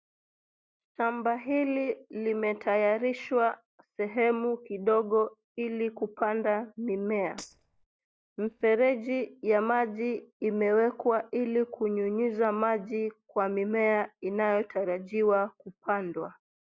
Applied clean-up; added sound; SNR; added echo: neural mask model DeepFilterNet 3.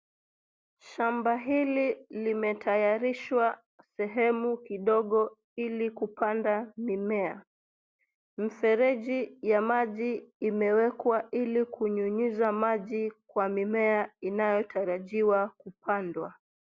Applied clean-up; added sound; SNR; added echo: none; none; none; none.